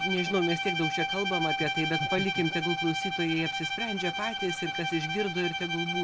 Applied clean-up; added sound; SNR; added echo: none; Bowed string instrument; 1 dB; none.